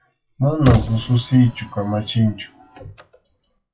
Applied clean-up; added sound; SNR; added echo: classical method WPE with log-MMSE.